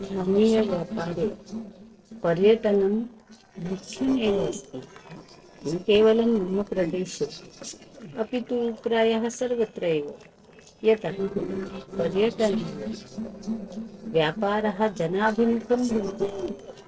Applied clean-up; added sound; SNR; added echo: neural separator model SepFormer DNS4.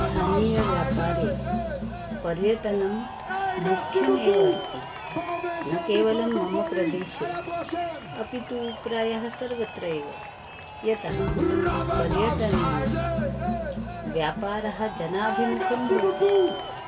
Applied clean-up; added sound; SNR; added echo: none; Cheering; -2 dB; reverberation time 0.2 s.